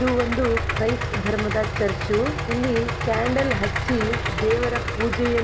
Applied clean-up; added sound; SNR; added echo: none; Idling; 2 dB; none.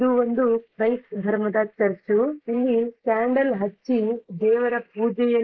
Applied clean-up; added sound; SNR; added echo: neural mask model Resemble Enhance denoiser.